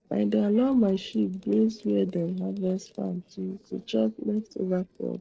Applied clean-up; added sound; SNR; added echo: neural separator model SepFormer DNS4.